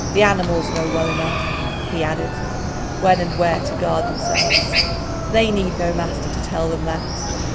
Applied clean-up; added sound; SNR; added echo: none; Chicken, rooster; 0 dB; reverberation time 1.6 s.